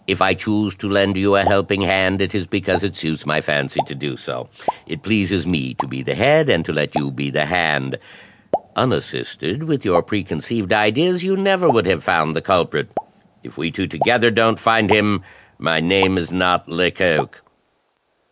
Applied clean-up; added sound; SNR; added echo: neural mask model Resemble Enhance denoiser.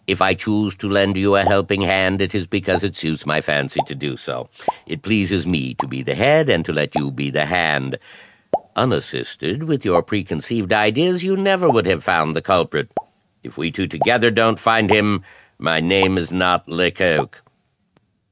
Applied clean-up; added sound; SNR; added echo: neural mask model RNNoise.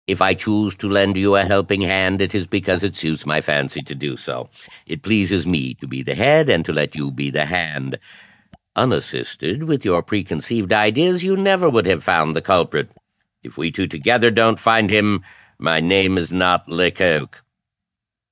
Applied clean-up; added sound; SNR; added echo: neural mask model DeepFilterNet 3.